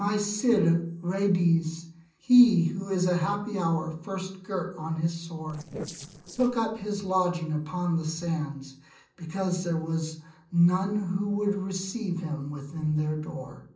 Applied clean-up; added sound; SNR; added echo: neural separator model SepFormer DNS4.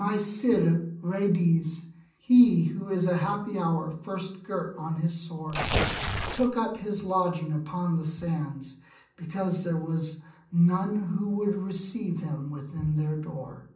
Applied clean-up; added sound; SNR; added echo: none; Tearing; 2 dB; reverberation time 0.6 s.